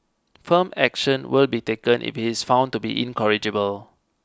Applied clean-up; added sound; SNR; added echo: none; none; none; none.